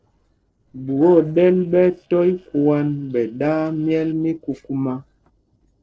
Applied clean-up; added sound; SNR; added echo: neural separator model SepFormer DNS4.